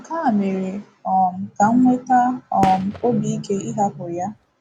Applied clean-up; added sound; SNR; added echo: none; Gunshot, gunfire; 14 dB; none.